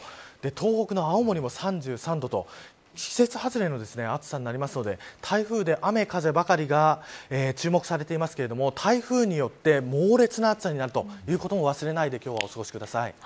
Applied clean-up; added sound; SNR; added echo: none; none; none; none.